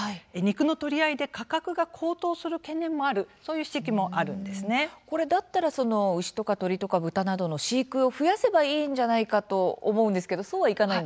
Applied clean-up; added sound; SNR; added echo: none; none; none; none.